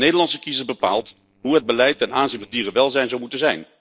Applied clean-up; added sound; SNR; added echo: neural separator model SepFormer DNS4.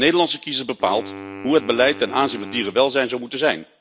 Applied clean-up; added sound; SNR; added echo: none; Wind instrument, woodwind instrument; 17 dB; none.